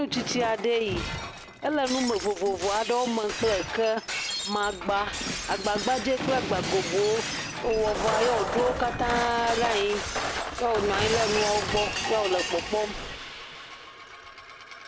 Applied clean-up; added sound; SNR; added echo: none; Shatter; 5 dB; none.